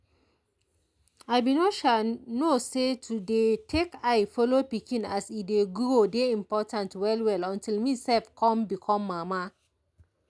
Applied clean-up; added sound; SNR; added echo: none; none; none; none.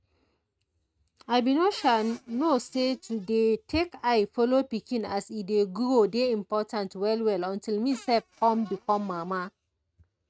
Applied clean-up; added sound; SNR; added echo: neural mask model RNNoise.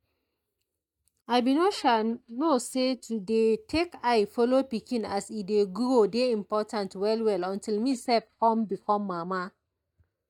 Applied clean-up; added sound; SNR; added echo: neural mask model DeepFilterNet 3.